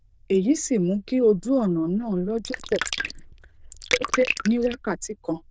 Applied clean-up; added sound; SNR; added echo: neural diffusion model UNIVERSE++.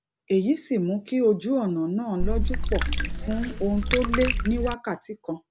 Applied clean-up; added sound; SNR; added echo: none; Water / Liquid; -1 dB; none.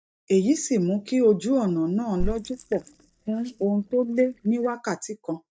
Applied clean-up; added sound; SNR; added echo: neural mask model DeepFilterNet 3.